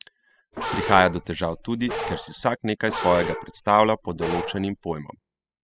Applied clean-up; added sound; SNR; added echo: classical method spectral subtraction.